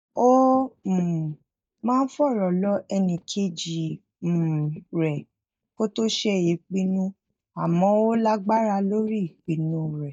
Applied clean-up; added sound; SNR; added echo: neural mask model DeepFilterNet 3.